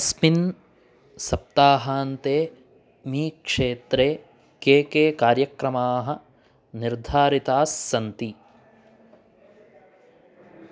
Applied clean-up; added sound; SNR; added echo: none; none; none; none.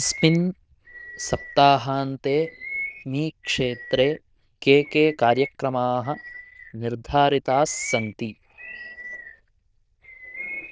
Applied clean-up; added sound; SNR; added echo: neural diffusion model UNIVERSE++.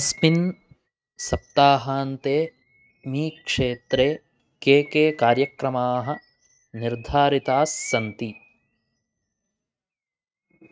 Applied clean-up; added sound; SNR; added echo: neural mask model RNNoise.